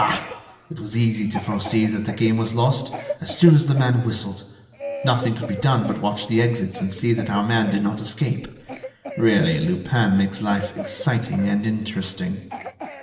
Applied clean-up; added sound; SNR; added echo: none; Cough; 15 dB; reverberation time 1.2 s.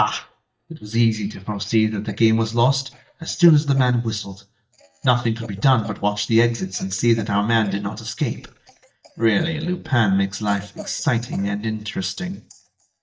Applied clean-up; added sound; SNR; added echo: neural mask model DeepFilterNet 3.